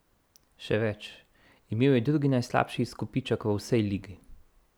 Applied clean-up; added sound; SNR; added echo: none; none; none; none.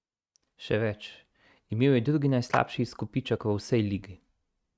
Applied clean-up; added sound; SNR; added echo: neural mask model RNNoise.